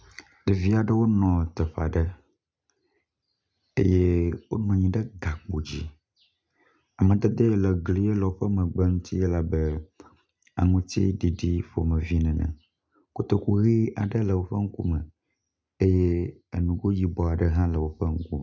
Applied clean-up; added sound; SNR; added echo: none; none; none; none.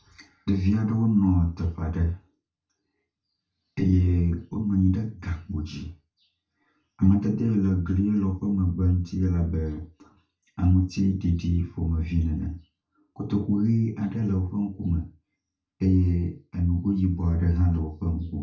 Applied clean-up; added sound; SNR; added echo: none; none; none; reverberation time 0.2 s.